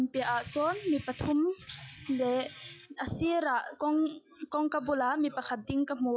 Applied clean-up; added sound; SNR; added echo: classical method log-MMSE.